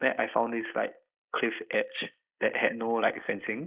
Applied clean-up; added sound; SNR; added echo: neural mask model Resemble Enhance denoiser.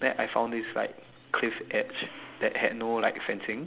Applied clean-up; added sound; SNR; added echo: none; none; none; none.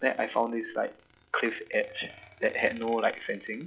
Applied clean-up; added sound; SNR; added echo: classical method log-MMSE.